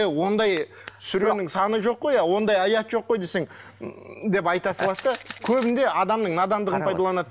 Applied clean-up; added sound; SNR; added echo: none; Camera; 17 dB; none.